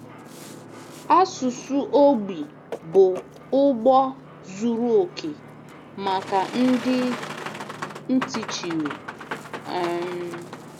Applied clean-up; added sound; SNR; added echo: none; Boat, Water vehicle; 13 dB; none.